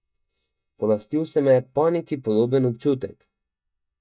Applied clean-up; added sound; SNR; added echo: neural mask model DeepFilterNet 3.